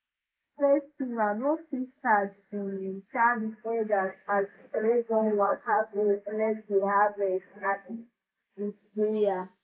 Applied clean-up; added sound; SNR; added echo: neural mask model Resemble Enhance denoiser.